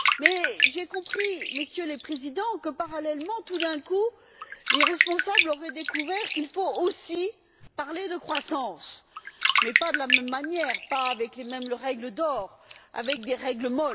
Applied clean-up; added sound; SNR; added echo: none; Bathtub (filling or washing); 0 dB; none.